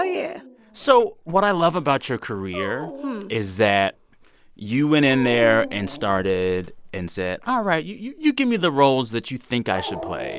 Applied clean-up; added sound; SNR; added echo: none; Dog; 17 dB; none.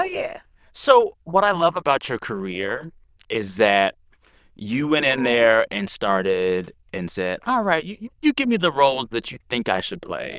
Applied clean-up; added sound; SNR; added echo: neural diffusion model UNIVERSE++.